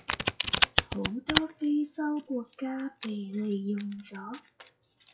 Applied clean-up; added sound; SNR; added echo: classical method WPE with log-MMSE.